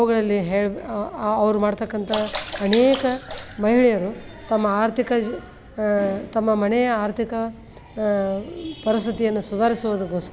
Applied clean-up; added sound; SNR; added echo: none; Sink (filling or washing) / Water / Splash, splatter; 9 dB; none.